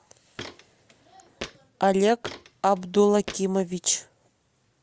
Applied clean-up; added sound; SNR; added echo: none; Walk, footsteps; 17 dB; none.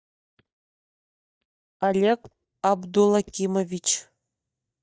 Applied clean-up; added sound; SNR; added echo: neural mask model DeepFilterNet 3.